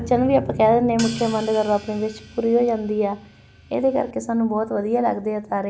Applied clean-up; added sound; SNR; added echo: none; Hi-hat; 19 dB; none.